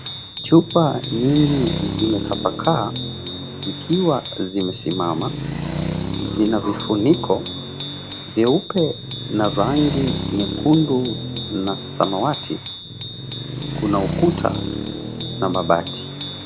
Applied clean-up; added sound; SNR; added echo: none; Bicycle bell + Traffic noise, roadway noise; 6 dB; none.